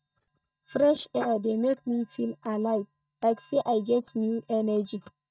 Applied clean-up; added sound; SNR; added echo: neural mask model DeepFilterNet 3.